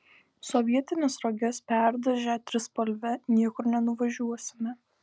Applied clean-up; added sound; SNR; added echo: none; none; none; none.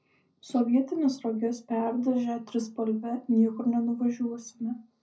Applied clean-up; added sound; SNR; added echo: none; none; none; reverberation time 0.4 s.